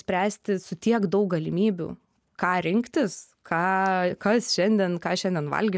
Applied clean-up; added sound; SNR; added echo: none; none; none; none.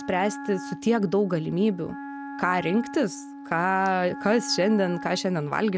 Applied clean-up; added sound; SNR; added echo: none; Wind instrument, woodwind instrument; 13 dB; none.